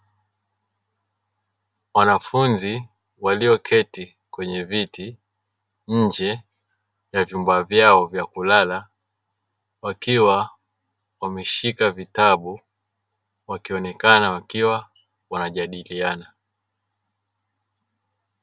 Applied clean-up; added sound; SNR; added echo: none; none; none; none.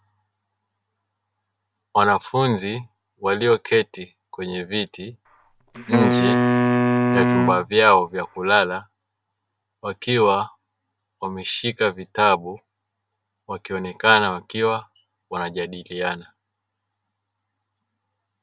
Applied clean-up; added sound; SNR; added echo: none; Wind instrument, woodwind instrument; -3 dB; none.